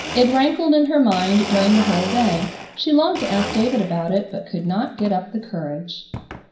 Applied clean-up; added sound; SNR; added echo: none; Domestic sounds, home sounds; 11 dB; reverberation time 0.5 s.